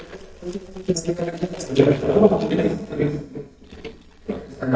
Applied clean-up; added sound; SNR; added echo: neural mask model DeepFilterNet 3.